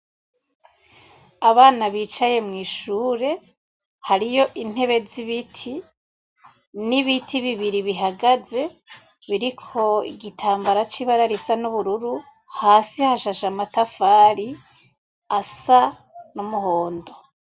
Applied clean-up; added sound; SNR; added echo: none; none; none; none.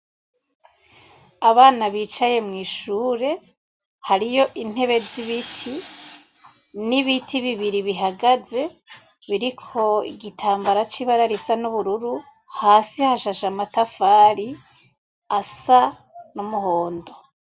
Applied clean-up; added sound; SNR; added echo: none; Tools; 17 dB; none.